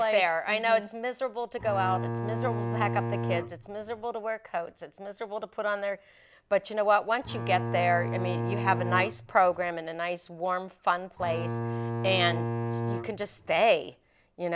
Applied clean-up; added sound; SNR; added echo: none; Bowed string instrument; 3 dB; none.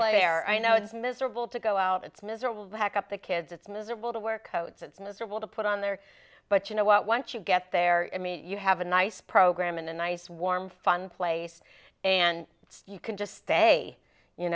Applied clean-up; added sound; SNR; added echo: none; none; none; none.